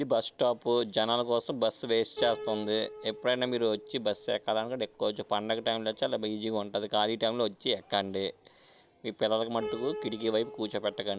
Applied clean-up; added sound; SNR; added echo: none; Piano; 16 dB; none.